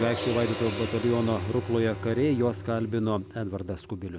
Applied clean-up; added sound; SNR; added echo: none; Bowed string instrument + Gong; 9 dB; none.